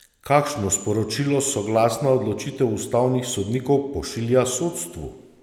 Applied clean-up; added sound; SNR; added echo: none; none; none; none.